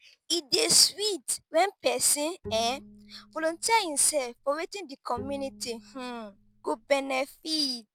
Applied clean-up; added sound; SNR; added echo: none; Bowed string instrument; 19 dB; none.